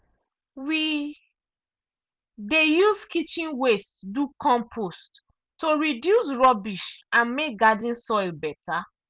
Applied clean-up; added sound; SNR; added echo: none; none; none; none.